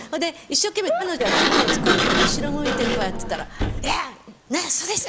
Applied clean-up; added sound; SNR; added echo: none; Sliding door; -2 dB; none.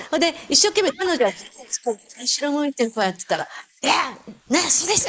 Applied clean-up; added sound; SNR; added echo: neural mask model Resemble Enhance denoiser.